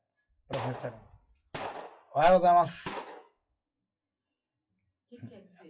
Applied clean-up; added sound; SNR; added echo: classical method WPE with log-MMSE.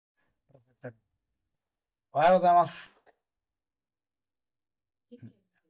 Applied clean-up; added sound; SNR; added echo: neural mask model DeepFilterNet 3.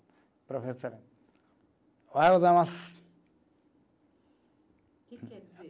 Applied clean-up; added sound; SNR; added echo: none; none; none; none.